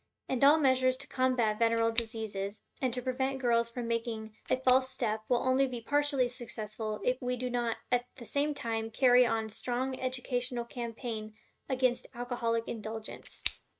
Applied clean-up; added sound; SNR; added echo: neural mask model RNNoise.